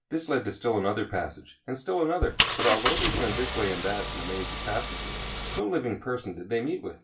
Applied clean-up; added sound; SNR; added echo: none; Engine; -2 dB; reverberation time 0.3 s.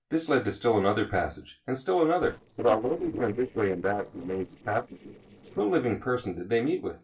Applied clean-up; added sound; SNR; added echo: neural separator model SepFormer DNS4.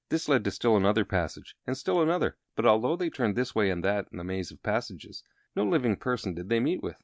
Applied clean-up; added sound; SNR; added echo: none; none; none; none.